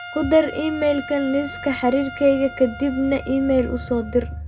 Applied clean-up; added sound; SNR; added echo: none; Trumpet; 16 dB; reverberation time 0.2 s.